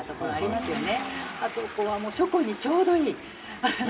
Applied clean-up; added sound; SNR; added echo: none; Toilet flush; 13 dB; reverberation time 1.9 s.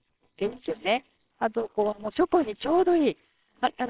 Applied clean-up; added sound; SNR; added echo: neural separator model SepFormer WHAMR!.